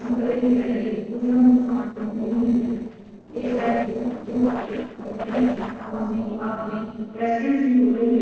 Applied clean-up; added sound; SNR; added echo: neural separator model SepFormer DNS4.